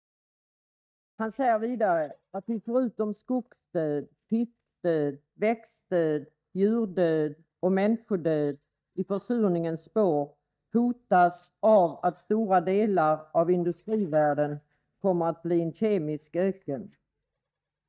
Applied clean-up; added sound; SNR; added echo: neural mask model DeepFilterNet 3.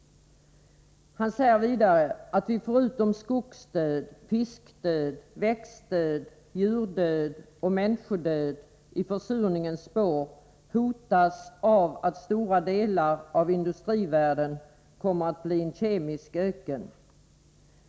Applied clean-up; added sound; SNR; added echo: none; none; none; none.